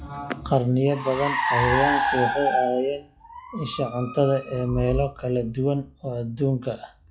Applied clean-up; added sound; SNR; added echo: classical method log-MMSE.